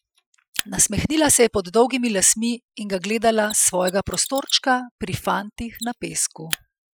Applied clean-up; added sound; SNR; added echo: classical method Wiener filter.